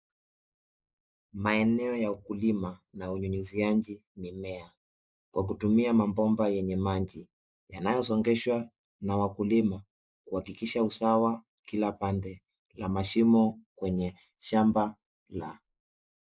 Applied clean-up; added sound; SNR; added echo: neural mask model Resemble Enhance denoiser.